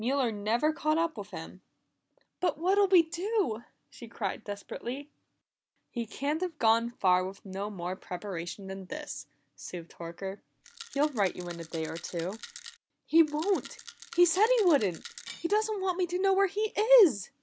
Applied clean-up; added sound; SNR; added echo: none; Cutlery, silverware / Dishes, pots, and pans + Rattle; 17 dB; none.